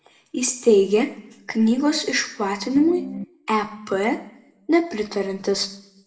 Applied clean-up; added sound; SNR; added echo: none; Piano; 8 dB; reverberation time 0.6 s.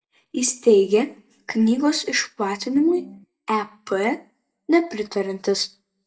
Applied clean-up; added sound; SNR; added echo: neural mask model DeepFilterNet 3.